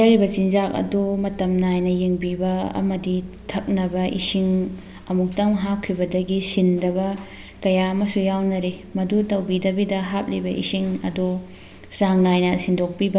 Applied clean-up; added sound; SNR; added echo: none; none; none; none.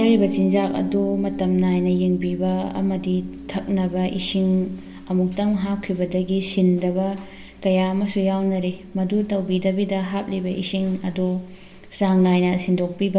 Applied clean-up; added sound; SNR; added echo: none; Piano; 14 dB; reverberation time 0.3 s.